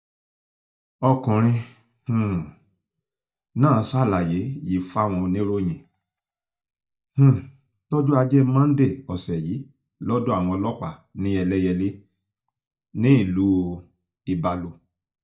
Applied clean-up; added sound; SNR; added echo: neural mask model DeepFilterNet 3.